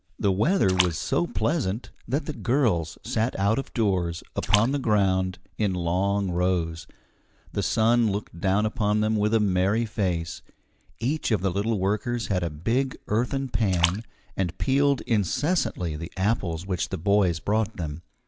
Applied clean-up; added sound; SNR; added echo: none; Splash, splatter; 12 dB; none.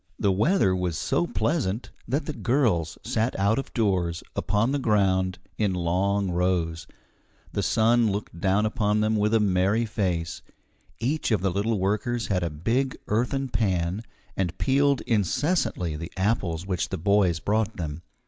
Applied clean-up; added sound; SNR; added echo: none; none; none; none.